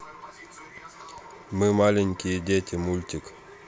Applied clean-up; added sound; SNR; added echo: none; none; none; none.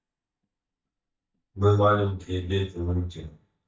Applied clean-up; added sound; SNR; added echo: neural mask model DeepFilterNet 3.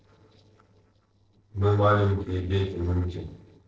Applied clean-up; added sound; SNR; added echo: neural separator model SepFormer DNS4.